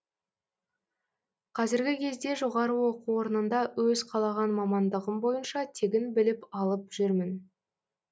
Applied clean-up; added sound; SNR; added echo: none; none; none; none.